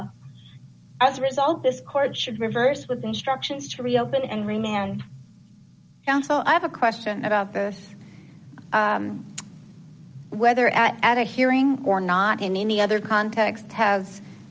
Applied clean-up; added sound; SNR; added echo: none; none; none; none.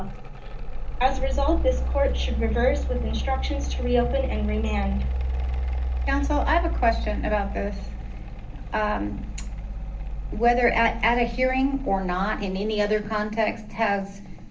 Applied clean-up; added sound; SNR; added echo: none; Mechanical fan; 1 dB; reverberation time 0.3 s.